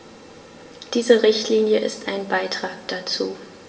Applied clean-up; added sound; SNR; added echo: none; none; none; reverberation time 1.6 s.